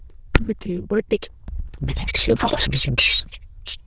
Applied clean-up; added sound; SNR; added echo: neural diffusion model UNIVERSE++.